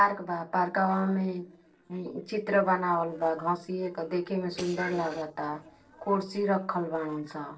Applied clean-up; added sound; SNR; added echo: neural separator model SepFormer DNS4.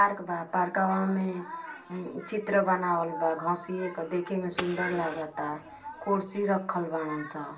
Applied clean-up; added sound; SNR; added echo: none; Fire; 12 dB; reverberation time 0.3 s.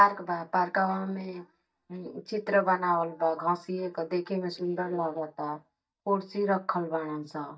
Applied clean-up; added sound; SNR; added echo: neural mask model DeepFilterNet 3.